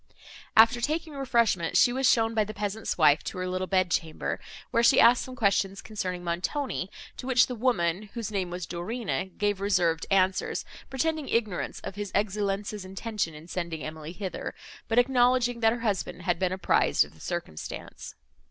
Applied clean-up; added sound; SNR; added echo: none; none; none; none.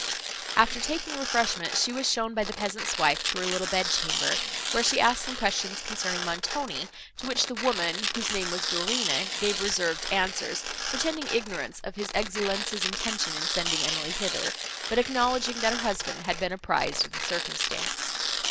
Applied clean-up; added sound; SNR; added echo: none; Tearing; 2 dB; none.